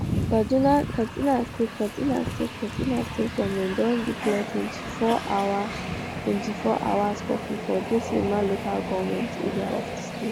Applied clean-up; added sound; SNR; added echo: none; Train; 6 dB; none.